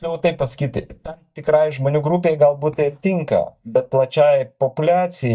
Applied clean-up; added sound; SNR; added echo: neural mask model DeepFilterNet 3.